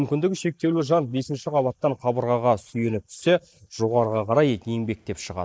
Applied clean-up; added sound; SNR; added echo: neural mask model Resemble Enhance denoiser.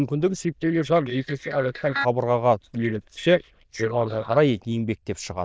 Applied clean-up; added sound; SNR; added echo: neural diffusion model UNIVERSE++.